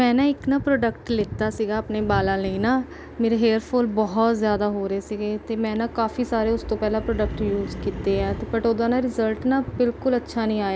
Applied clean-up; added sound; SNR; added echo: none; Animal; 11 dB; none.